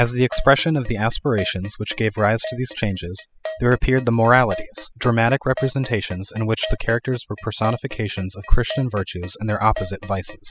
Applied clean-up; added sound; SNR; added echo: classical method spectral subtraction.